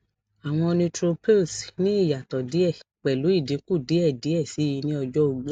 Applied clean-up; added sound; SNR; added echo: none; none; none; none.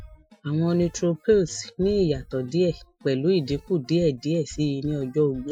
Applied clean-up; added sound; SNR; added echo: classical method Wiener filter.